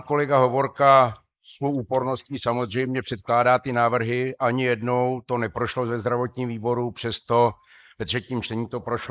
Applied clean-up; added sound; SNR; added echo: neural mask model Resemble Enhance denoiser.